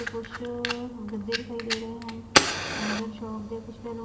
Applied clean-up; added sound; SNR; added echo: none; Fire; -4 dB; reverberation time 2.4 s.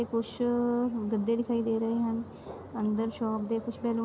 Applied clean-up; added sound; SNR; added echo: none; none; none; none.